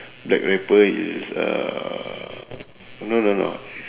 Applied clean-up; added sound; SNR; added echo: none; none; none; reverberation time 1.4 s.